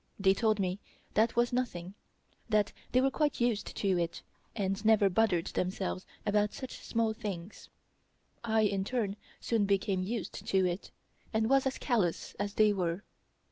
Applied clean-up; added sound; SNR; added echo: none; none; none; none.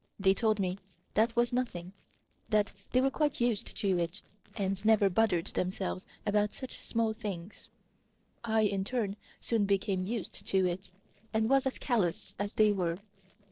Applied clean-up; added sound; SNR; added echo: neural separator model SepFormer DNS4.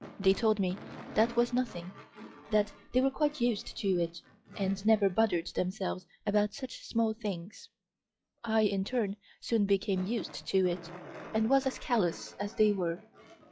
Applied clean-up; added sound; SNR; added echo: classical method log-MMSE.